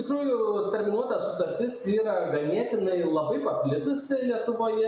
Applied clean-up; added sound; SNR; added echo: none; none; none; none.